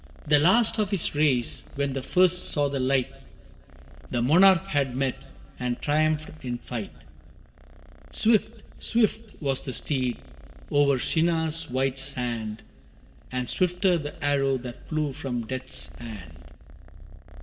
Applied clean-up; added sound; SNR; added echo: none; Purr; 20 dB; reverberation time 2.3 s.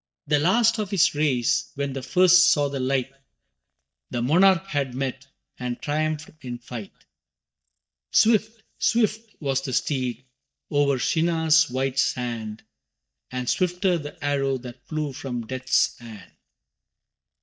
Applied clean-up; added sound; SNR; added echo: neural mask model DeepFilterNet 3.